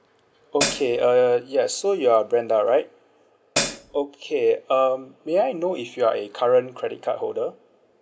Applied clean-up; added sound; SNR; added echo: none; Hi-hat; 3 dB; none.